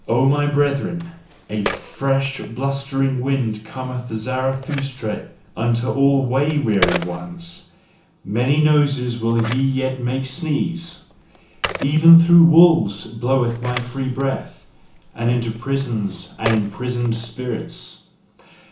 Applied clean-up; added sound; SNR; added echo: none; Telephone; 14 dB; reverberation time 0.7 s.